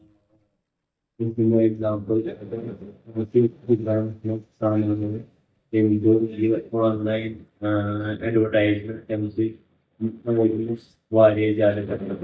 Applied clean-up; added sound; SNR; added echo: neural mask model DeepFilterNet 3.